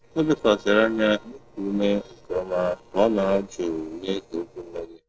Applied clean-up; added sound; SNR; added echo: neural separator model SepFormer DNS4.